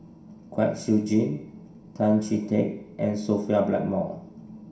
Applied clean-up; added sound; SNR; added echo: none; none; none; reverberation time 0.5 s.